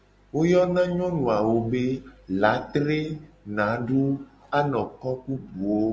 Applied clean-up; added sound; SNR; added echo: none; none; none; none.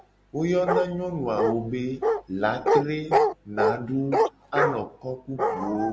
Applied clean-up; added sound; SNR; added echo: none; Bark; -1 dB; none.